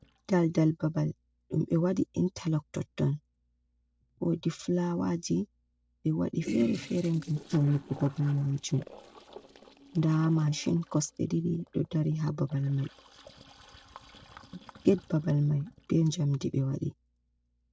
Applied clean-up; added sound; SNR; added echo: neural separator model SepFormer DNS4.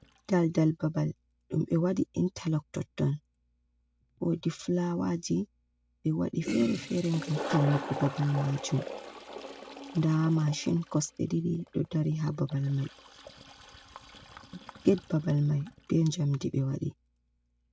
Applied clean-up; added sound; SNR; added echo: none; Toilet flush; 13 dB; none.